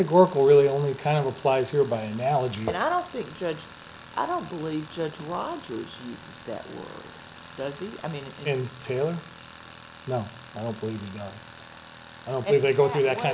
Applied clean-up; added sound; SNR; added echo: none; Tools; 18 dB; reverberation time 0.5 s.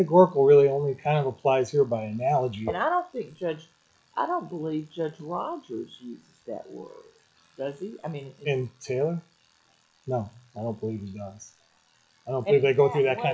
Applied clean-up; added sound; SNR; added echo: classical method WPE with log-MMSE.